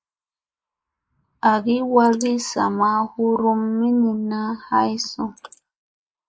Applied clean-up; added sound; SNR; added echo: neural mask model Resemble Enhance denoiser.